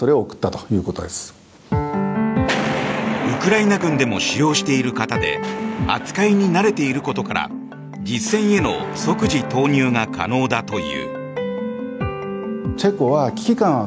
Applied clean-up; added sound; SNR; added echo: none; none; none; none.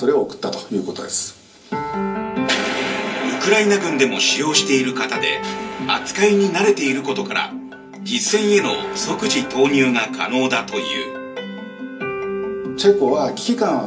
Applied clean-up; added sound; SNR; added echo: none; none; none; reverberation time 0.3 s.